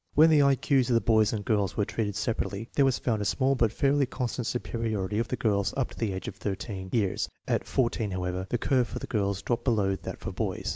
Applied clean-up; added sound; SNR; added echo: none; none; none; none.